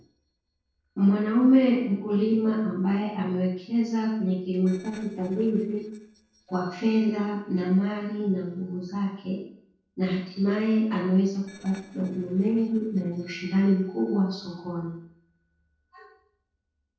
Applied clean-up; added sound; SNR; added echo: neural separator model SepFormer DNS4.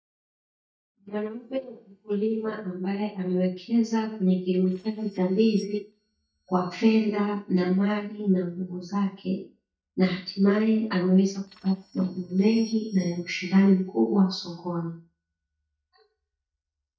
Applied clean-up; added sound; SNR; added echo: neural mask model DeepFilterNet 3.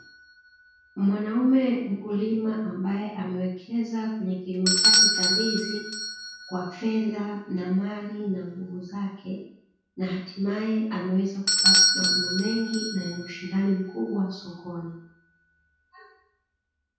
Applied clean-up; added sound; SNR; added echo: none; Bell / Doorbell; 0 dB; reverberation time 0.6 s.